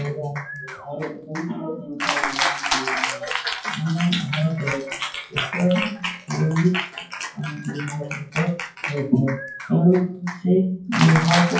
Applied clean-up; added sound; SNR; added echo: classical method WPE with log-MMSE.